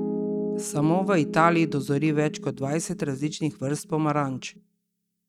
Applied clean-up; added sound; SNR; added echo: neural mask model RNNoise.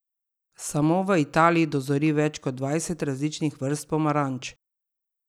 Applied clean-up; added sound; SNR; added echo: none; none; none; none.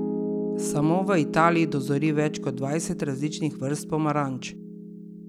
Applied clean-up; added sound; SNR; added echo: none; Piano; 6 dB; none.